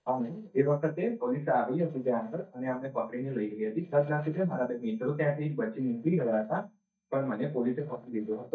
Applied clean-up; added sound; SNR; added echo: neural mask model DeepFilterNet 3.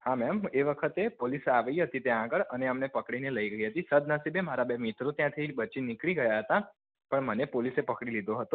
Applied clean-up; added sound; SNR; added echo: none; none; none; none.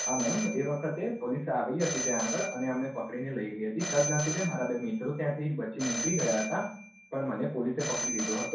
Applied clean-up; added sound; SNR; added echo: none; Telephone; 6 dB; reverberation time 0.6 s.